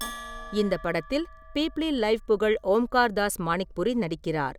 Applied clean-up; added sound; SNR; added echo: none; Bell; 19 dB; none.